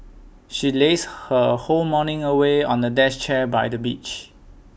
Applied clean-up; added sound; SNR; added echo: none; none; none; none.